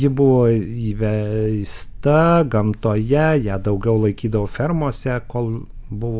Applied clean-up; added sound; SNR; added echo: none; none; none; none.